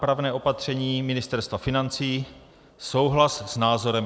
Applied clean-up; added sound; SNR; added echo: none; none; none; none.